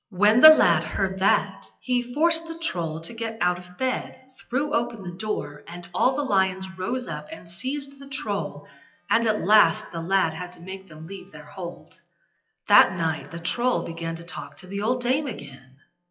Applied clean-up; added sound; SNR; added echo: classical method WPE with log-MMSE.